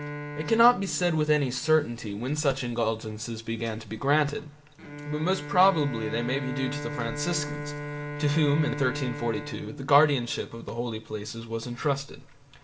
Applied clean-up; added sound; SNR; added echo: none; Bowed string instrument; 11 dB; reverberation time 0.4 s.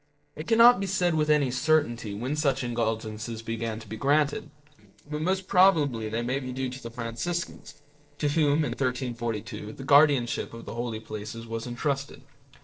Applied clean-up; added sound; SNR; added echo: neural separator model SepFormer DNS4.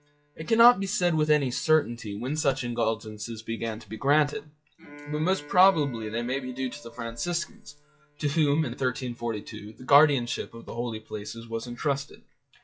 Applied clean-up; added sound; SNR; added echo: classical method WPE with log-MMSE.